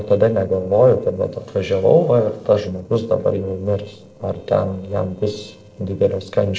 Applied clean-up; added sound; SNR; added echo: neural separator model SepFormer DNS4.